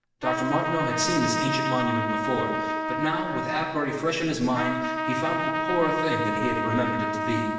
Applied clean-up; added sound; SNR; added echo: none; Trumpet; 0 dB; reverberation time 1.1 s.